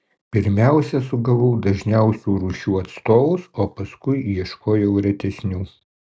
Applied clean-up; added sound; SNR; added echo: none; none; none; none.